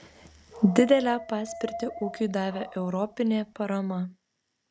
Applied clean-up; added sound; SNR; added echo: none; Dog; 15 dB; none.